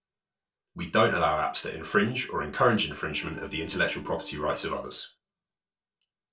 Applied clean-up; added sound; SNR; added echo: neural separator model SepFormer DNS4.